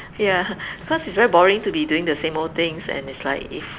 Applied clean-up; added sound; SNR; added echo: none; Thunder / Wind / Rain; 19 dB; none.